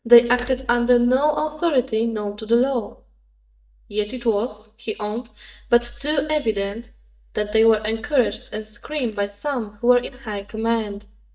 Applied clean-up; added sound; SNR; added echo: neural mask model DeepFilterNet 3.